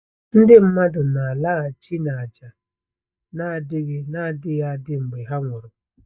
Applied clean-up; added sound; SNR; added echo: neural mask model DeepFilterNet 3.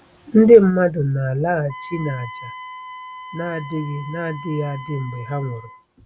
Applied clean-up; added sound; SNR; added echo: none; Wind instrument, woodwind instrument; 17 dB; none.